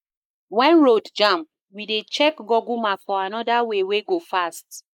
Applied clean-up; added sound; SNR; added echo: neural mask model Resemble Enhance denoiser.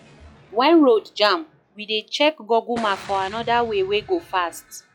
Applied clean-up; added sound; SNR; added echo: classical method log-MMSE.